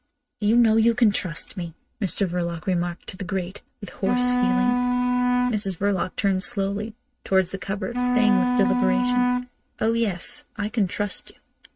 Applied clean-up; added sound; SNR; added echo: neural mask model RNNoise.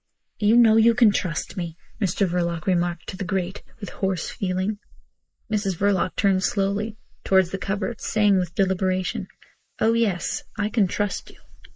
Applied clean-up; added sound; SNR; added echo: neural mask model Resemble Enhance denoiser.